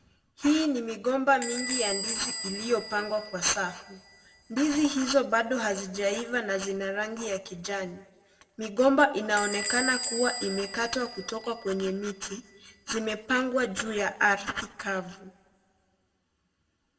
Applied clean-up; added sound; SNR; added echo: none; Squeak / Bell; 10 dB; reverberation time 1.0 s.